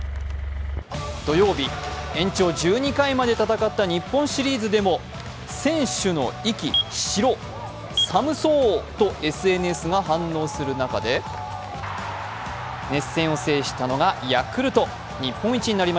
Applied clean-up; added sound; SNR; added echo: none; none; none; none.